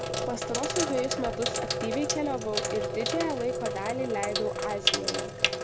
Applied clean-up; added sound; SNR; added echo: none; Sink (filling or washing); -2 dB; none.